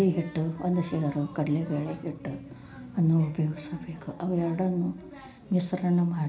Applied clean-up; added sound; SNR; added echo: none; none; none; reverberation time 0.4 s.